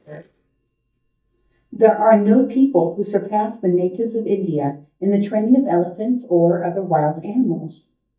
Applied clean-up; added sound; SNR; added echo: neural mask model DeepFilterNet 3.